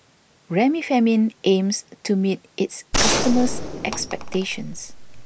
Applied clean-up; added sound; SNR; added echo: none; Gunshot, gunfire; 1 dB; none.